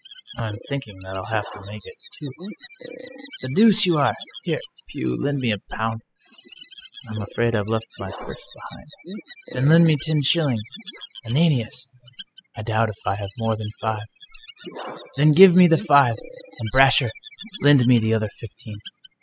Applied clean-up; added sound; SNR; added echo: classical method spectral subtraction.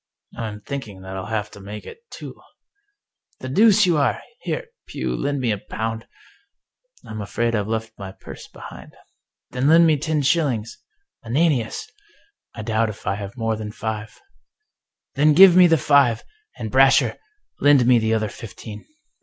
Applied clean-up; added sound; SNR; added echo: none; none; none; none.